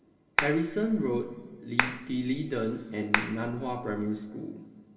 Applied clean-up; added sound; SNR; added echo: none; Clapping; 3 dB; reverberation time 2.1 s.